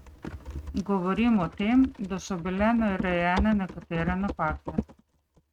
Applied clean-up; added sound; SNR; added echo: neural mask model RNNoise.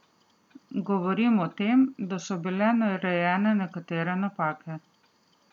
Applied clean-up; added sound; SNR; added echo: none; none; none; none.